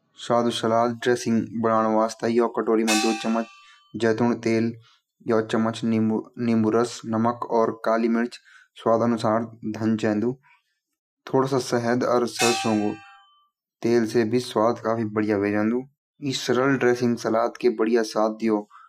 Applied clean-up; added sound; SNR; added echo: classical method Wiener filter.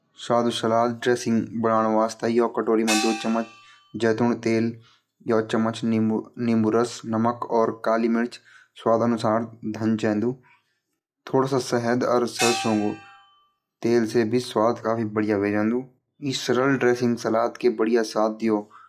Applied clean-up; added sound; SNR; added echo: classical method log-MMSE.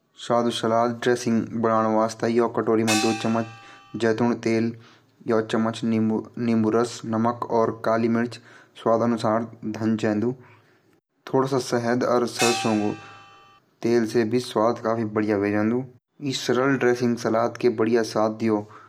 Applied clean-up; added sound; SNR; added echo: none; Gong; 7 dB; none.